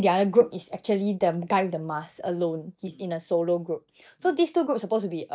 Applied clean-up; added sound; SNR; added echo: neural mask model DeepFilterNet 3.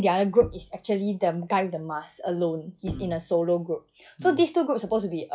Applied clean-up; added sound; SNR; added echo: classical method log-MMSE.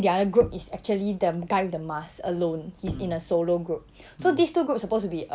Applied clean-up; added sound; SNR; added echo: none; Chime + Knock; 18 dB; none.